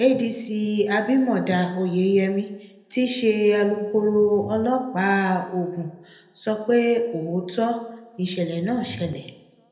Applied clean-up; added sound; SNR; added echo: none; Bass guitar; 18 dB; reverberation time 0.8 s.